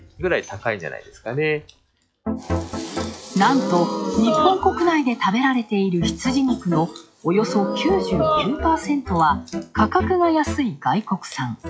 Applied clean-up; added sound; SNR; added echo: classical method log-MMSE.